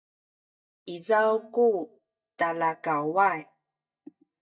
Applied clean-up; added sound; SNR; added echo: neural mask model DeepFilterNet 3.